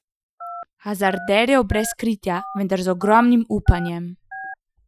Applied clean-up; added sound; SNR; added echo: classical method Wiener filter.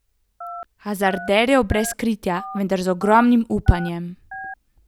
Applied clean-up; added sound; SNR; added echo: none; Telephone; 16 dB; none.